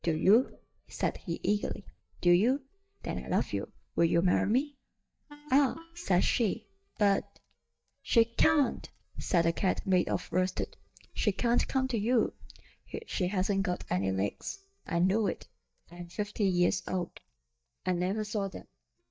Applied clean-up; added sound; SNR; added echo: neural mask model DeepFilterNet 3.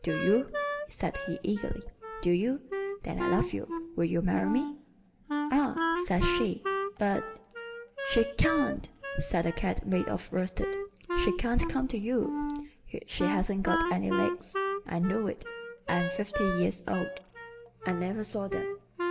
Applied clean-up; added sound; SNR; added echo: none; Wind instrument, woodwind instrument; 4 dB; reverberation time 0.8 s.